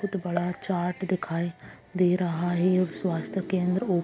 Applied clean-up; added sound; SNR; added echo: none; none; none; none.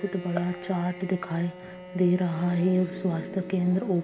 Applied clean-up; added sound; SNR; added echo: none; Bowed string instrument; 14 dB; reverberation time 1.4 s.